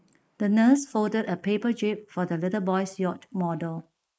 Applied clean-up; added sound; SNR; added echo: neural mask model Resemble Enhance denoiser.